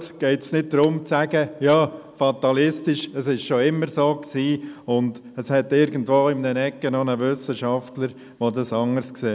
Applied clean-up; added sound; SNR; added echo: none; none; none; none.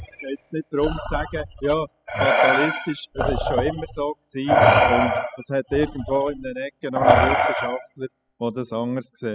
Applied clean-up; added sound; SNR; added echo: classical method spectral subtraction.